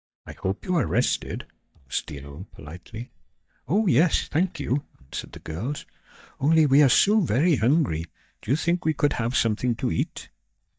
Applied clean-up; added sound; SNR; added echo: neural mask model DeepFilterNet 3.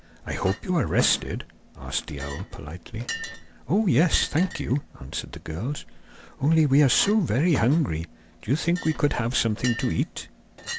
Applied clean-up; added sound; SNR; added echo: none; Chink, clink; 15 dB; none.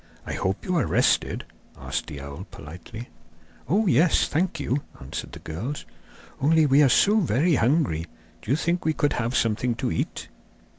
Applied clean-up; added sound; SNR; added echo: none; none; none; none.